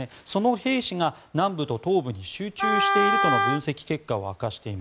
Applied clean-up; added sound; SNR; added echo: none; Wind instrument, woodwind instrument; -2 dB; none.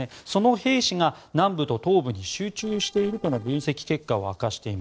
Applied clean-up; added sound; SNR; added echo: neural separator model SepFormer DNS4.